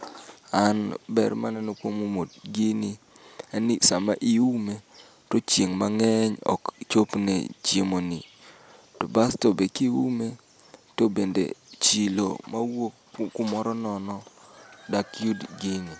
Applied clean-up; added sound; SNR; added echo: none; none; none; none.